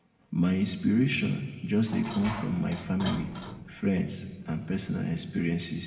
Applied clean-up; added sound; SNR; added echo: none; Dishes, pots, and pans; 14 dB; reverberation time 1.4 s.